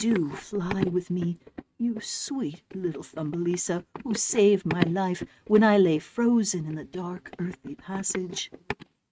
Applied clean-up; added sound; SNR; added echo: neural mask model RNNoise.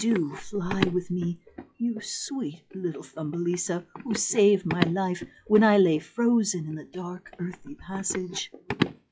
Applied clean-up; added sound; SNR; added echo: classical method log-MMSE.